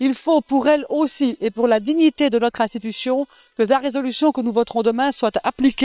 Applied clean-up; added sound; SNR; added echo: neural separator model SepFormer WHAM!.